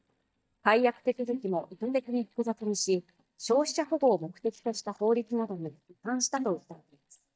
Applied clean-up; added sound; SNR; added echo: neural mask model DeepFilterNet 3.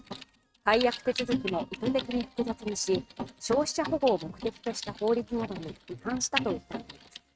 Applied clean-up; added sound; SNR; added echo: neural mask model RNNoise.